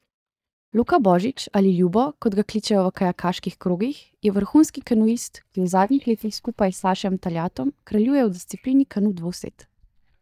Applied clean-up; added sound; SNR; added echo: neural mask model DeepFilterNet 3.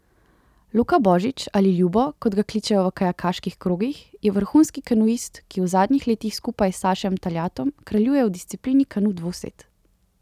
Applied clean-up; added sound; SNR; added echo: none; none; none; none.